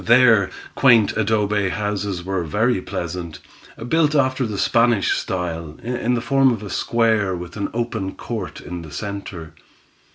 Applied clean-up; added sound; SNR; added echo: none; none; none; none.